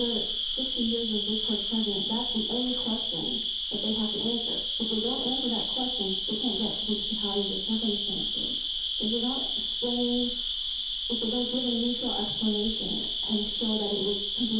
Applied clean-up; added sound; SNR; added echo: none; Cricket; -2 dB; reverberation time 0.5 s.